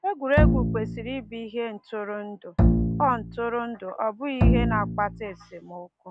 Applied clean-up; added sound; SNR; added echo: none; Bowed string instrument; -4 dB; none.